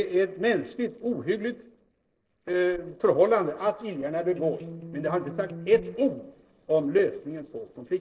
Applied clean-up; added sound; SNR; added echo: neural separator model SepFormer DNS4.